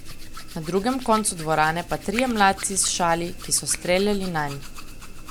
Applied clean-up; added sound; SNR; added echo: none; Buzz + Hands; 11 dB; none.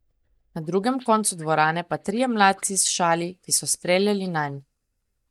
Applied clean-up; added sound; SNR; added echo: neural mask model DeepFilterNet 3.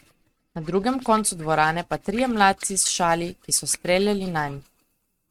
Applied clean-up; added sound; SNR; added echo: neural mask model RNNoise.